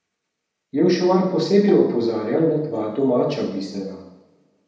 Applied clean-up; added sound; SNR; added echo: none; Bowed string instrument; 18 dB; reverberation time 0.9 s.